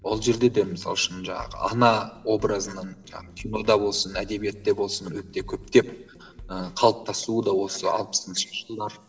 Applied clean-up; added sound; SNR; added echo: none; none; none; reverberation time 2.3 s.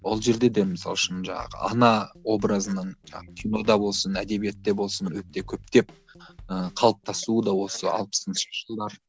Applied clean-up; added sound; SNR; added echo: none; none; none; none.